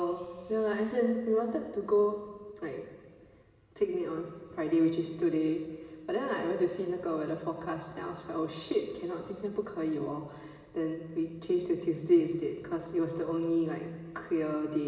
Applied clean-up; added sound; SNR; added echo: none; none; none; reverberation time 2.1 s.